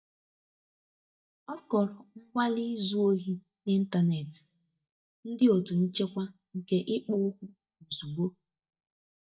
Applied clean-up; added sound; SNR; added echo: neural mask model DeepFilterNet 3.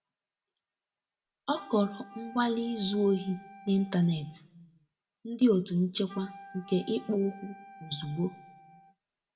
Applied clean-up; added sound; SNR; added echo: none; Wind instrument, woodwind instrument; 19 dB; reverberation time 0.5 s.